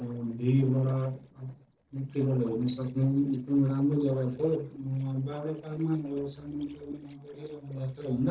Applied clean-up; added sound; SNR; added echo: neural separator model SepFormer DNS4.